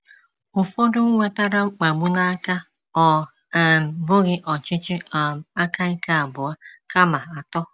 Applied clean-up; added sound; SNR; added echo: none; none; none; none.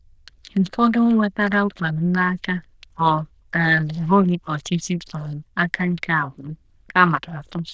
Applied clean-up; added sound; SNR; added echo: neural diffusion model UNIVERSE++.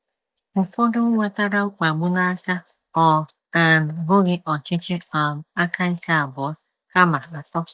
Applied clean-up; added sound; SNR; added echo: neural mask model DeepFilterNet 3.